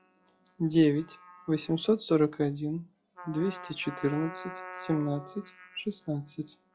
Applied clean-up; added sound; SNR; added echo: classical method log-MMSE.